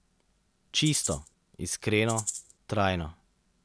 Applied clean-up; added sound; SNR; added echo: none; Rattle (instrument); 5 dB; none.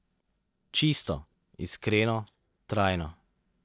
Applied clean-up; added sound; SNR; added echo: neural mask model DeepFilterNet 3.